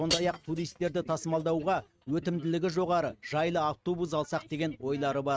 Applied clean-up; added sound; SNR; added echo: neural mask model RNNoise.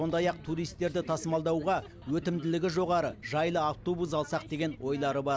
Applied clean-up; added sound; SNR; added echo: none; none; none; none.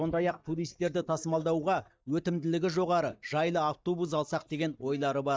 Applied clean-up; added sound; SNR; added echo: neural mask model DeepFilterNet 3.